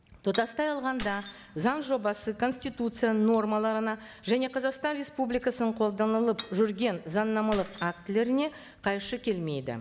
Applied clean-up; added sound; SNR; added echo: none; Keys jangling + Cutlery, silverware / Dishes, pots, and pans; 13 dB; none.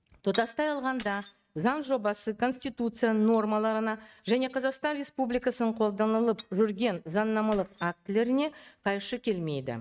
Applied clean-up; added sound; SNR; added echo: neural mask model RNNoise.